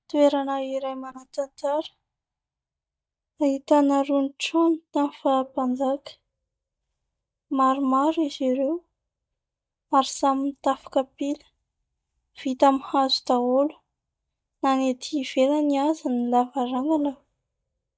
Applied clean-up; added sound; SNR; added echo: neural mask model DeepFilterNet 3.